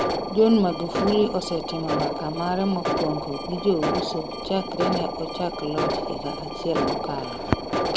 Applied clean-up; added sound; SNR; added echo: none; Alarm; 2 dB; none.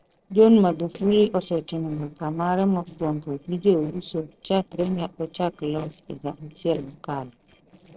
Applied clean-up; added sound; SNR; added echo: neural separator model SepFormer DNS4.